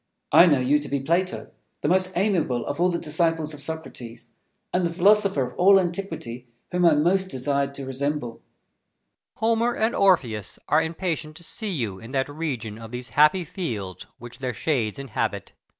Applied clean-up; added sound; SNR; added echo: none; none; none; none.